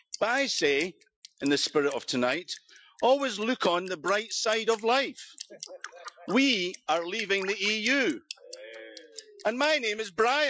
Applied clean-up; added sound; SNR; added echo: classical method Wiener filter.